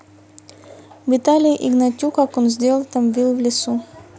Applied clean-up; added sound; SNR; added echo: none; none; none; none.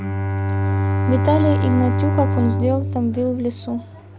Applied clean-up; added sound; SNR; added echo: none; Bowed string instrument; -2 dB; none.